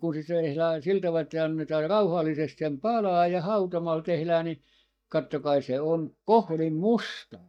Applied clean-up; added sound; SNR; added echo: neural mask model DeepFilterNet 3.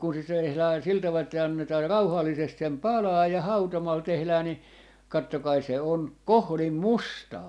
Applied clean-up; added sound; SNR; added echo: none; none; none; none.